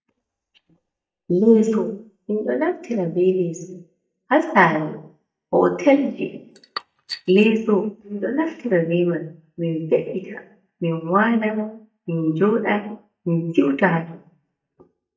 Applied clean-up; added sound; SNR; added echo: neural mask model DeepFilterNet 3.